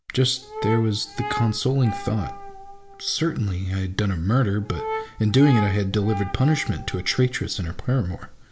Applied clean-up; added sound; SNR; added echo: none; Brass instrument; 12 dB; none.